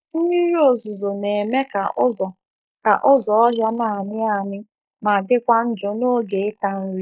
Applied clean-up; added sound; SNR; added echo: neural mask model Resemble Enhance denoiser.